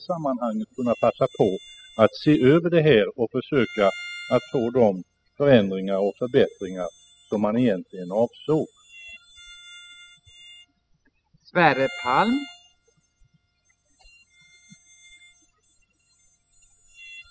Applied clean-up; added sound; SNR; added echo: classical method spectral subtraction.